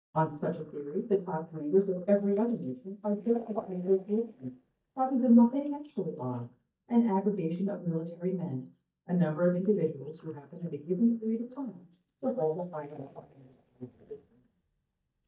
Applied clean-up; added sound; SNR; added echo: neural mask model DeepFilterNet 3.